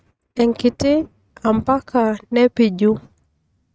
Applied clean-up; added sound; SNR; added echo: neural mask model RNNoise.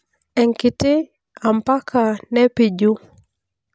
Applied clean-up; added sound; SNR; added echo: none; none; none; none.